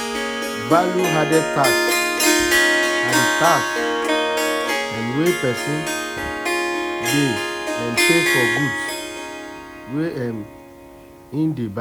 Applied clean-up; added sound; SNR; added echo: none; Harp; -3 dB; none.